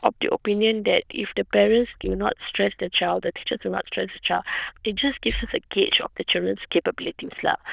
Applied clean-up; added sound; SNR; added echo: neural diffusion model UNIVERSE++.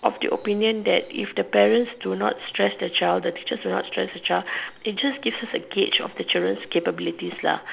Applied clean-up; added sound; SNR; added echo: none; none; none; none.